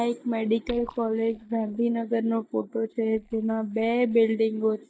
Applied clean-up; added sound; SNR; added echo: neural mask model DeepFilterNet 3.